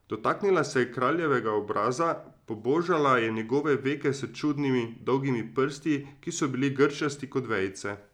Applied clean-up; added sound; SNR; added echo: none; none; none; none.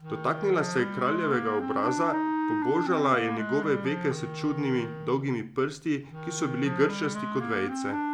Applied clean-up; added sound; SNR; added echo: none; Wind instrument, woodwind instrument; 5 dB; none.